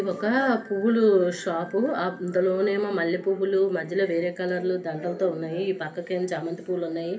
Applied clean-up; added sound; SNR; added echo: none; none; none; reverberation time 0.3 s.